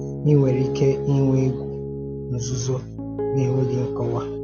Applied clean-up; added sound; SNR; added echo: none; Piano; 4 dB; none.